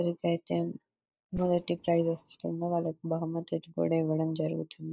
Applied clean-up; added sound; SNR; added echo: neural mask model DeepFilterNet 3.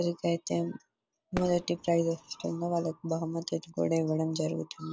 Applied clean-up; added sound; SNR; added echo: none; Fireworks; 14 dB; none.